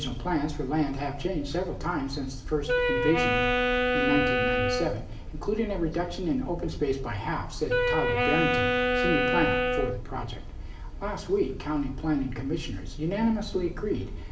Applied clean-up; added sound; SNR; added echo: none; Wind instrument, woodwind instrument; -2 dB; reverberation time 0.6 s.